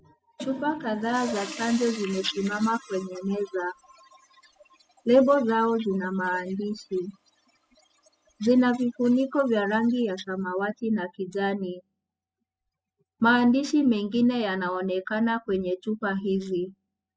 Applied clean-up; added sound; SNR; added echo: classical method spectral subtraction.